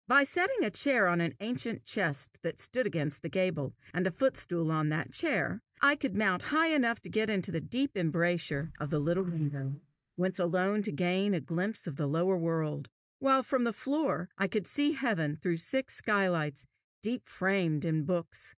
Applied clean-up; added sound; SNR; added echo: neural mask model DeepFilterNet 3.